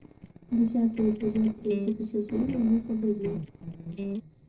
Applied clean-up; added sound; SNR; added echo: neural separator model SepFormer DNS4.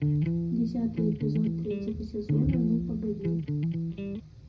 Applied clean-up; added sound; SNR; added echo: none; Electric guitar; -3 dB; reverberation time 0.4 s.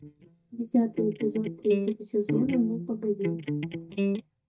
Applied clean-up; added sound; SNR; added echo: neural mask model DeepFilterNet 3.